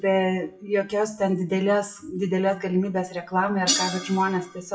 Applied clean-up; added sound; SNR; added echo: classical method WPE with log-MMSE.